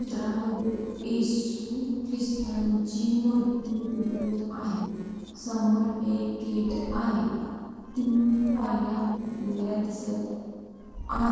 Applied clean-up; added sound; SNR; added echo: neural separator model SepFormer DNS4.